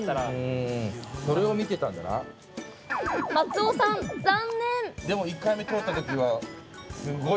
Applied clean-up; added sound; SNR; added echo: none; Chicken, rooster; 11 dB; none.